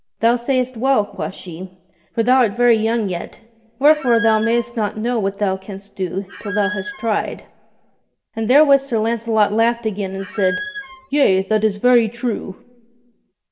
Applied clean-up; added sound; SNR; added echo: none; Squeak; 9 dB; reverberation time 0.6 s.